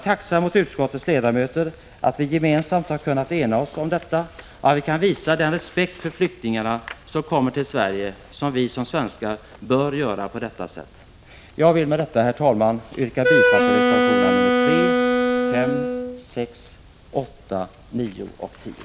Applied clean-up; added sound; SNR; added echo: none; Wind instrument, woodwind instrument; -4 dB; none.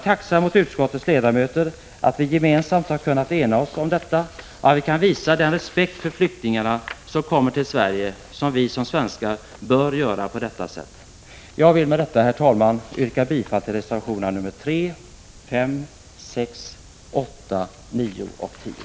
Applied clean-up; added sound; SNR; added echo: none; none; none; none.